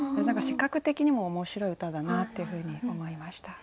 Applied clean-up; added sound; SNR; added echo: none; none; none; none.